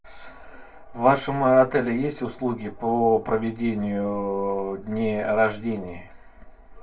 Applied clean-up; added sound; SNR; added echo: none; none; none; reverberation time 0.2 s.